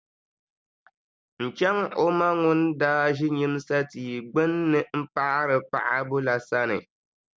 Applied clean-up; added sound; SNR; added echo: none; none; none; none.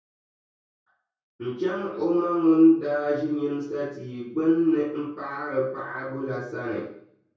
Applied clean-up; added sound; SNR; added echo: none; none; none; reverberation time 0.6 s.